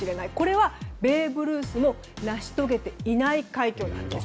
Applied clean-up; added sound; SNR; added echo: none; none; none; none.